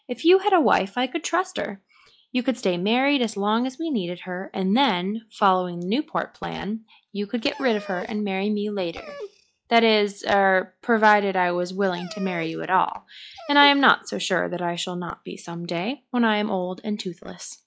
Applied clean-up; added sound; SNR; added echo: classical method log-MMSE.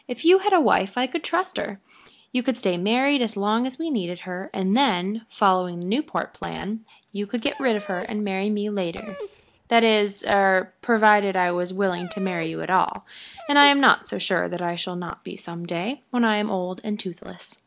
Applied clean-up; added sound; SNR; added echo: none; Dog; 18 dB; none.